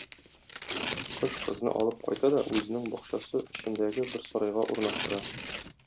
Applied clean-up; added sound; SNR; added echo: none; Tearing; 7 dB; none.